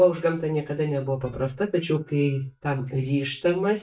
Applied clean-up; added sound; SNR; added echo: neural mask model DeepFilterNet 3.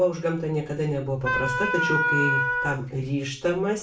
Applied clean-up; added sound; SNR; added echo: none; Wind instrument, woodwind instrument; -2 dB; reverberation time 0.3 s.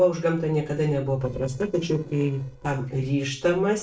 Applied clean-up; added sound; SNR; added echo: neural separator model SepFormer DNS4.